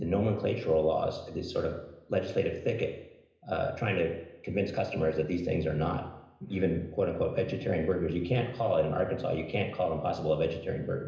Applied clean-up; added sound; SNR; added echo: none; none; none; reverberation time 0.9 s.